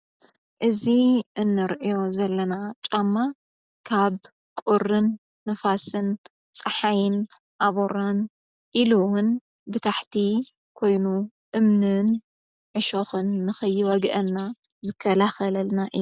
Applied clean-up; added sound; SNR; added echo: none; none; none; none.